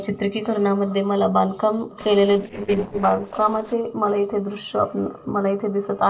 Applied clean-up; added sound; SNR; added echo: neural separator model SepFormer DNS4.